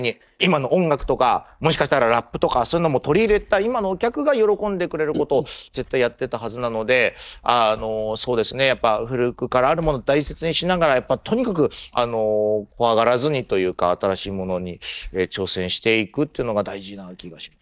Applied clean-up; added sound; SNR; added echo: neural mask model DeepFilterNet 3.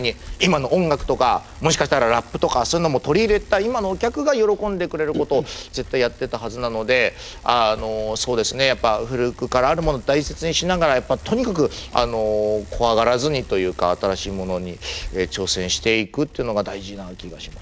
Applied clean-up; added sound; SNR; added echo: none; Bicycle; 16 dB; none.